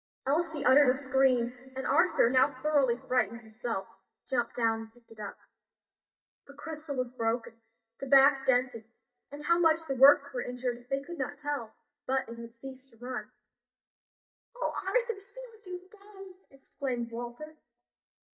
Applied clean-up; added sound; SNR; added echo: neural mask model DeepFilterNet 3.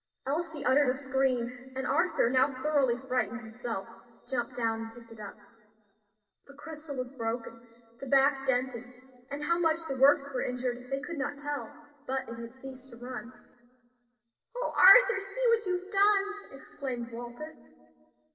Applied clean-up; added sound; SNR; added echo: neural separator model SepFormer DNS4.